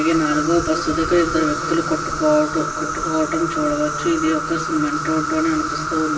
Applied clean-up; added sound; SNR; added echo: none; Insect; 4 dB; reverberation time 2.4 s.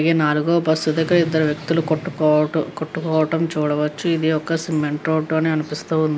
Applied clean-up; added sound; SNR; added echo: none; none; none; none.